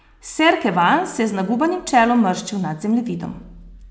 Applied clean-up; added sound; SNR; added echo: none; none; none; none.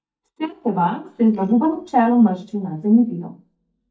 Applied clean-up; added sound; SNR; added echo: neural mask model DeepFilterNet 3.